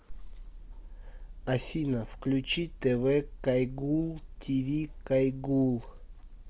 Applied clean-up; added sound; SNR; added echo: none; none; none; none.